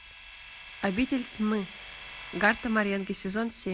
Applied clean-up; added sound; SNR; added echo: none; Domestic sounds, home sounds; 14 dB; none.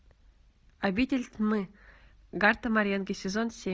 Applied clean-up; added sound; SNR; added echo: none; none; none; none.